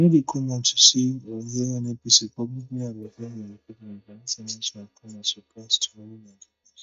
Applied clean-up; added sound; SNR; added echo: neural mask model DeepFilterNet 3.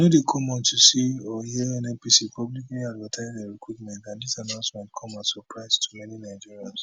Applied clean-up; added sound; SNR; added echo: none; none; none; none.